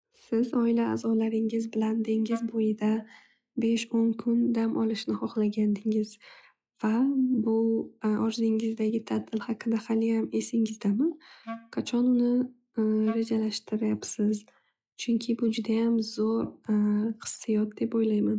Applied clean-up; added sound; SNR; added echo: classical method log-MMSE.